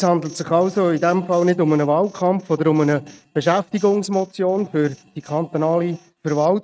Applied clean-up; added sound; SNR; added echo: neural mask model RNNoise.